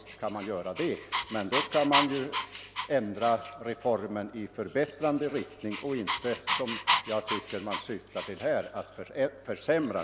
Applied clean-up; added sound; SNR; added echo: none; Dog; 4 dB; none.